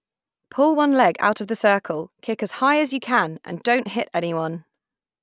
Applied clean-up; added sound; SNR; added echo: none; none; none; none.